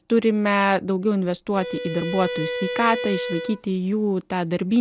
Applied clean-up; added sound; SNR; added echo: none; Bowed string instrument; 7 dB; none.